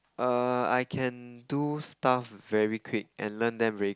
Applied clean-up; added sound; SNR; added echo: none; none; none; none.